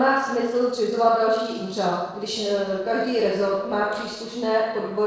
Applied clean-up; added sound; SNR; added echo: neural separator model SepFormer DNS4.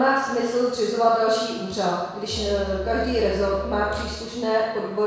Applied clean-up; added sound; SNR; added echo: none; Musical instrument; 11 dB; reverberation time 1.1 s.